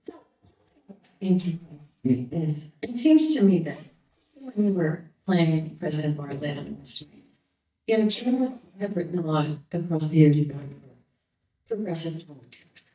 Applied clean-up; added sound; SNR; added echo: neural mask model DeepFilterNet 3.